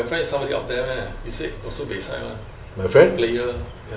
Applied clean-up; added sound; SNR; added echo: none; Insect; 19 dB; reverberation time 0.6 s.